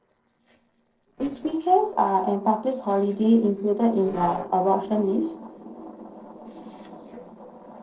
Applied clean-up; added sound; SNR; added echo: neural separator model SepFormer DNS4.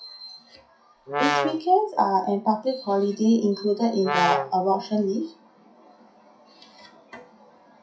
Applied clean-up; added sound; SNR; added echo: classical method WPE with log-MMSE.